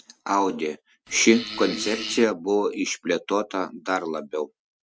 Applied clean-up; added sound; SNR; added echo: none; Fart; 9 dB; none.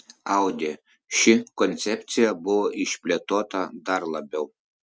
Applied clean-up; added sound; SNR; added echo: none; none; none; none.